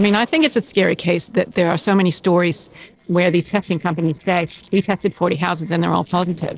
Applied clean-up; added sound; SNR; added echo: neural separator model SepFormer DNS4.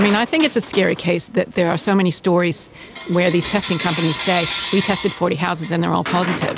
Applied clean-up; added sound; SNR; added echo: none; Coin (dropping) / Bell; 7 dB; none.